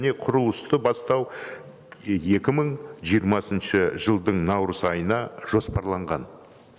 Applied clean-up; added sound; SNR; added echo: none; none; none; none.